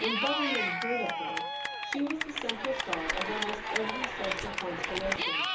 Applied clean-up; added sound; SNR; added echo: none; Cheering / Clapping; -3 dB; reverberation time 0.7 s.